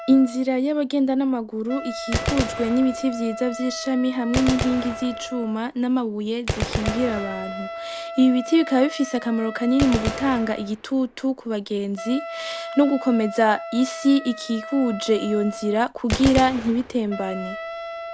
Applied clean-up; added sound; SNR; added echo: none; Gunshot, gunfire + Wind instrument, woodwind instrument; 9 dB; none.